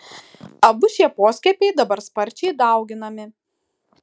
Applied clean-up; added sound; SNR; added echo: none; none; none; none.